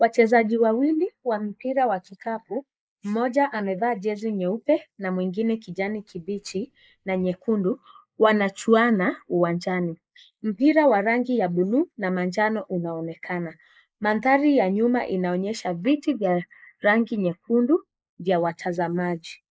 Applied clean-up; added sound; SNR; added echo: neural mask model Resemble Enhance denoiser.